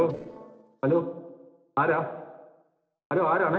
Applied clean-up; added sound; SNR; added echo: neural separator model SepFormer DNS4.